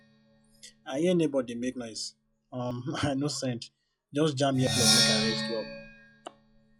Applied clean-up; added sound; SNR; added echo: classical method log-MMSE.